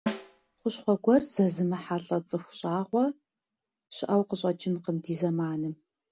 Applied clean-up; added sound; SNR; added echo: none; Snare drum; 10 dB; none.